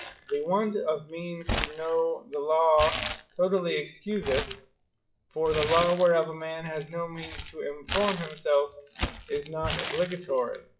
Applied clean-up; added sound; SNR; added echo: classical method WPE with log-MMSE.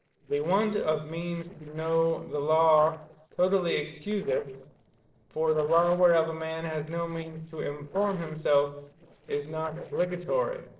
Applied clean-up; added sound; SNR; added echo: neural separator model SepFormer DNS4.